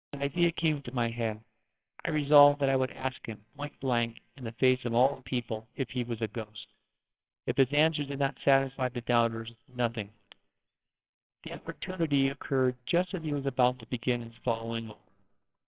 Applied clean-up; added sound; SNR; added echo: neural separator model SepFormer WHAMR!.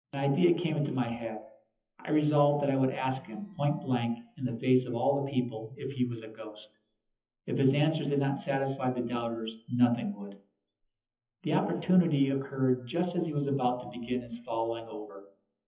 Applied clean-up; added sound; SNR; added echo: classical method WPE with log-MMSE.